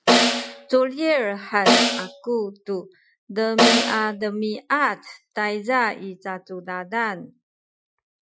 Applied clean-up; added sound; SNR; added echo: classical method Wiener filter.